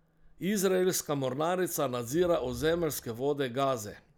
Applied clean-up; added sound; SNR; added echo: none; none; none; none.